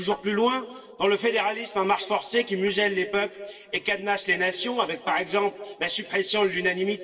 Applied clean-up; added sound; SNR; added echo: neural separator model SepFormer DNS4.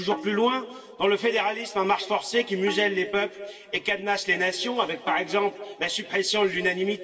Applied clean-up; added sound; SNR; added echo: none; Tabla; 17 dB; reverberation time 2.0 s.